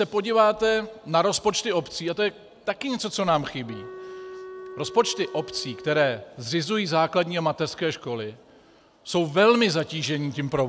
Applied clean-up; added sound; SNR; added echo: none; Wind instrument, woodwind instrument; 16 dB; none.